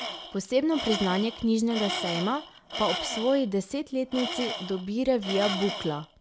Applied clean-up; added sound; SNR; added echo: none; Tools; 8 dB; none.